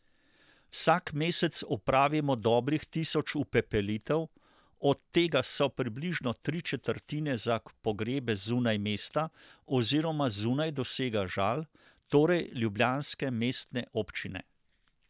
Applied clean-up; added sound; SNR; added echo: none; none; none; none.